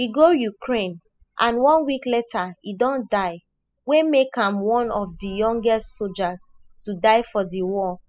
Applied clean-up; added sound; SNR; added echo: classical method spectral subtraction.